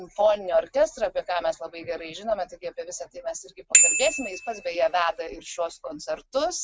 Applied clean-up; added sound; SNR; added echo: none; Bicycle bell; -2 dB; none.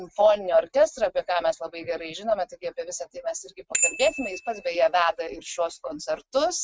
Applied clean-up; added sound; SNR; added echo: neural mask model RNNoise.